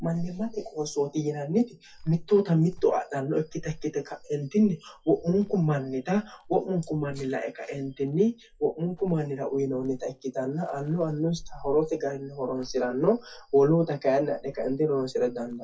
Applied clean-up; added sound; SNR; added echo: classical method WPE with log-MMSE.